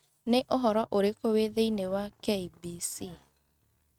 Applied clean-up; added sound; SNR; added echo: neural mask model RNNoise.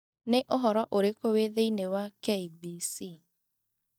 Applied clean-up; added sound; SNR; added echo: neural mask model DeepFilterNet 3.